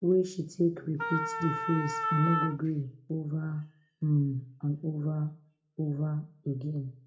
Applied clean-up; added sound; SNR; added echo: none; Wind instrument, woodwind instrument; 2 dB; reverberation time 0.3 s.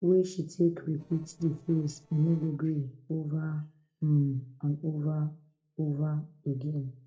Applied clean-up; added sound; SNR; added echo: neural separator model SepFormer DNS4.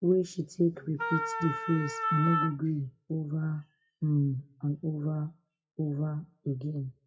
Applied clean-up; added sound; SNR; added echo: classical method WPE with log-MMSE.